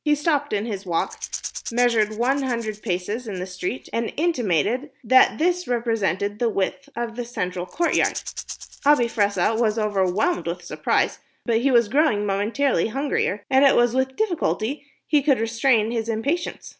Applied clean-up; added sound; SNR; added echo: none; Rattle / Rattle (instrument); 16 dB; none.